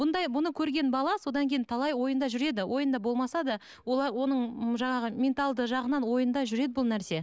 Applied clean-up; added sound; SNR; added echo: none; none; none; none.